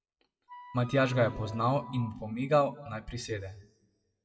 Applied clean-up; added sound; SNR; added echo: classical method WPE with log-MMSE.